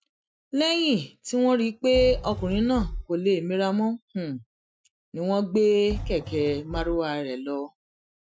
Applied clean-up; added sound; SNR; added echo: classical method Wiener filter.